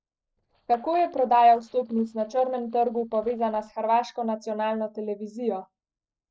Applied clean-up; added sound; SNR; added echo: neural separator model SepFormer DNS4.